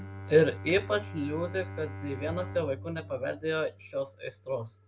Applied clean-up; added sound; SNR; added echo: none; Bowed string instrument; 11 dB; none.